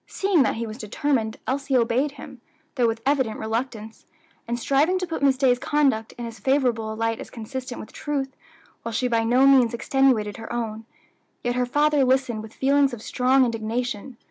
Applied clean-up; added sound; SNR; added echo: none; none; none; none.